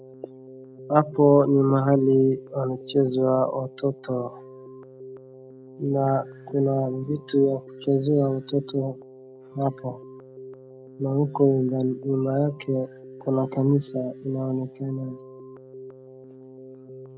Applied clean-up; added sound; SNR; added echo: none; Keyboard (musical); 18 dB; none.